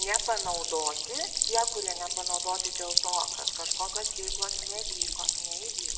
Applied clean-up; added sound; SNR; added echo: none; Stream; -5 dB; reverberation time 1.3 s.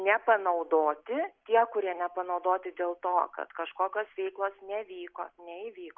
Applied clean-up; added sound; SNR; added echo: none; none; none; none.